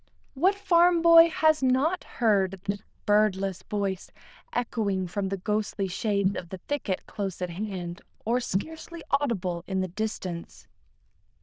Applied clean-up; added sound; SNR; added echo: neural diffusion model UNIVERSE++.